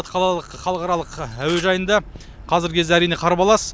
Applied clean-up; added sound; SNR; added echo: none; Camera; 19 dB; none.